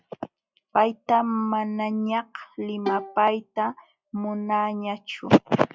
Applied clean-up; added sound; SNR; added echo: classical method log-MMSE.